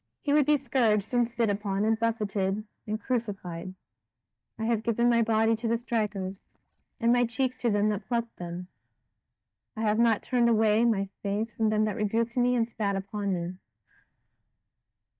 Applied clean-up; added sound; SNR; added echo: neural mask model DeepFilterNet 3.